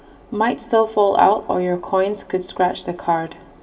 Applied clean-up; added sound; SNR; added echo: none; none; none; reverberation time 2.1 s.